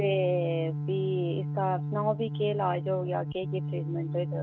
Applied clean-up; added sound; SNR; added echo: neural mask model RNNoise.